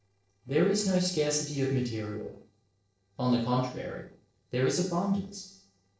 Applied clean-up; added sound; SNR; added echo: neural separator model SepFormer DNS4.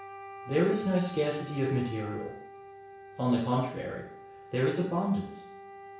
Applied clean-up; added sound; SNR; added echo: none; Wind instrument, woodwind instrument; 15 dB; reverberation time 0.7 s.